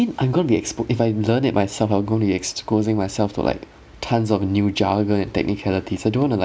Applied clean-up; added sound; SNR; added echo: none; none; none; none.